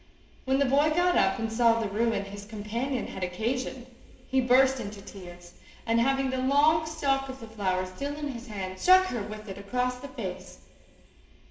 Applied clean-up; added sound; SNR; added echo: none; none; none; reverberation time 2.3 s.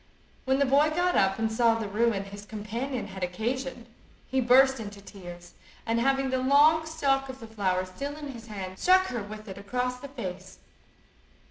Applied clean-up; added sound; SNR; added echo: none; none; none; none.